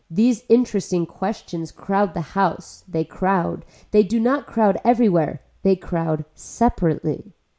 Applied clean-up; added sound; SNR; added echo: none; none; none; none.